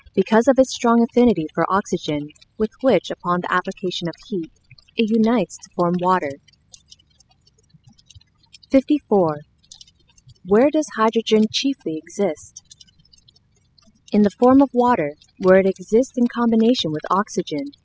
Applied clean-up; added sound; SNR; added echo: classical method spectral subtraction.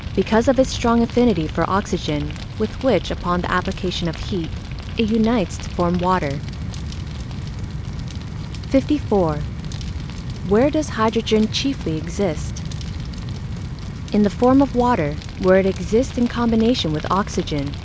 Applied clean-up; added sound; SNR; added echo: none; Fire; 7 dB; none.